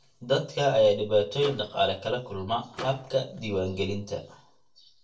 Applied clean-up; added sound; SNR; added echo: neural separator model SepFormer DNS4.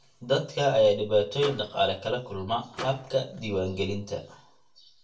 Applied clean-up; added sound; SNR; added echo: none; Microwave oven; 14 dB; reverberation time 0.2 s.